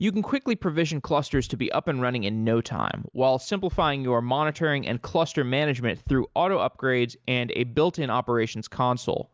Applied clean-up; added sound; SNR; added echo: none; Bass drum; 20 dB; none.